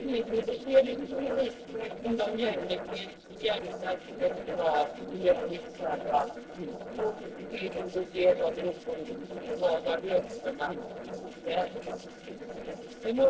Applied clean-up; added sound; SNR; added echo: neural separator model SepFormer DNS4.